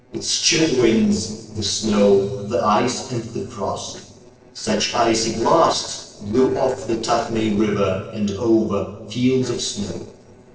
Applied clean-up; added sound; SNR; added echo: neural separator model SepFormer DNS4.